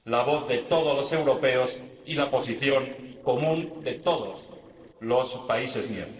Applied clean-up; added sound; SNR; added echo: neural separator model SepFormer DNS4.